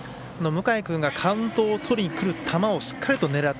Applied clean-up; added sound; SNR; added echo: none; none; none; none.